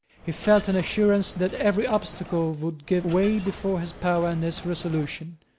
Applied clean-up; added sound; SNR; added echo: none; Coin (dropping); 16 dB; none.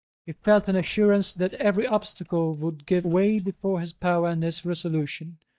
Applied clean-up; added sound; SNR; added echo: neural mask model DeepFilterNet 3.